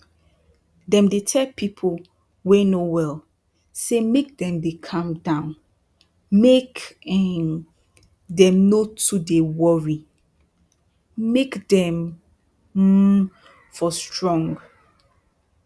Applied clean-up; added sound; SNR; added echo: none; none; none; none.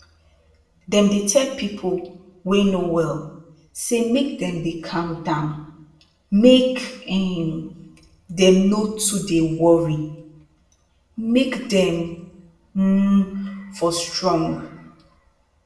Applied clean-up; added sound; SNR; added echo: none; none; none; reverberation time 0.7 s.